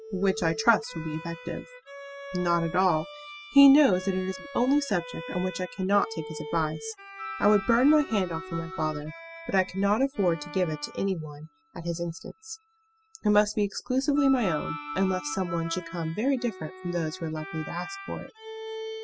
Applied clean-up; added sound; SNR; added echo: classical method spectral subtraction.